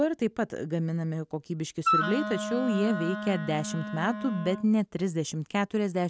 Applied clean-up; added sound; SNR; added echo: none; Wind instrument, woodwind instrument; 3 dB; none.